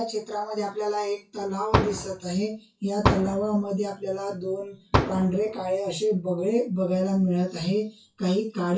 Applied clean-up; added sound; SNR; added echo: classical method WPE with log-MMSE.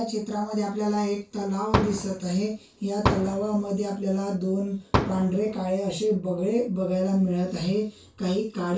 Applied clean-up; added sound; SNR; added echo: none; Fireworks; 3 dB; reverberation time 0.2 s.